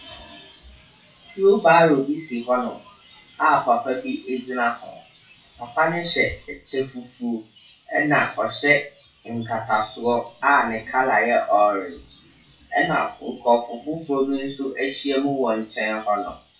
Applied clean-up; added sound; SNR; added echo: classical method WPE with log-MMSE.